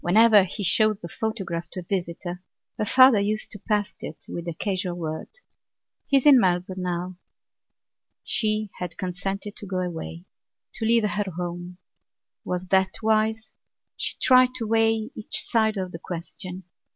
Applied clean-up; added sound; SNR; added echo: none; none; none; none.